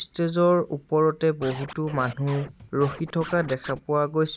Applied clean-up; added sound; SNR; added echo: none; Scratching (performance technique); 15 dB; none.